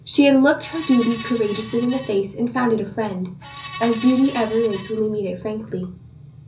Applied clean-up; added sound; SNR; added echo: none; Screech; 13 dB; reverberation time 0.5 s.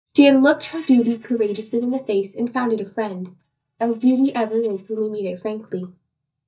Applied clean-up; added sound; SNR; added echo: neural mask model DeepFilterNet 3.